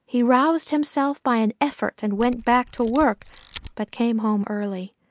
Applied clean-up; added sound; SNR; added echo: neural mask model Resemble Enhance denoiser.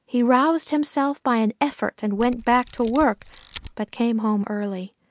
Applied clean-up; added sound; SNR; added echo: none; Camera; 19 dB; none.